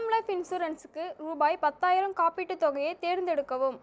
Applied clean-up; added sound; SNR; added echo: none; none; none; none.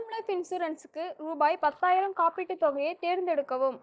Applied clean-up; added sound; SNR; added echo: neural mask model DeepFilterNet 3.